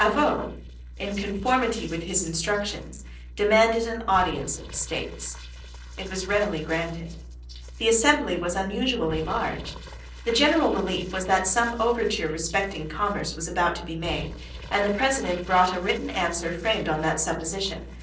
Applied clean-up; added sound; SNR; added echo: neural separator model SepFormer DNS4.